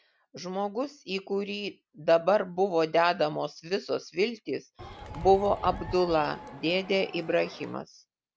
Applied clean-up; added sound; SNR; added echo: none; Crowd; 13 dB; none.